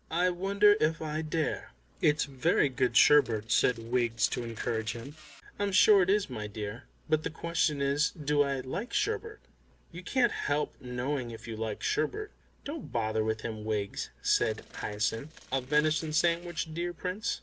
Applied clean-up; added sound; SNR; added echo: neural separator model SepFormer DNS4.